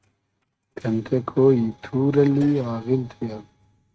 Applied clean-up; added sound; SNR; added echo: neural mask model RNNoise.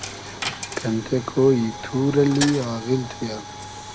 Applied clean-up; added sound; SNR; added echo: none; Coin (dropping); 10 dB; none.